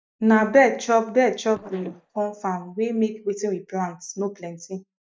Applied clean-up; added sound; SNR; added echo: neural mask model DeepFilterNet 3.